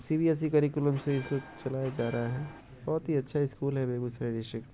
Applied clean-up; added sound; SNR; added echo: none; Bell; 16 dB; none.